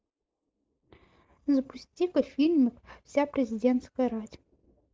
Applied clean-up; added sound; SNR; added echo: neural mask model Resemble Enhance denoiser.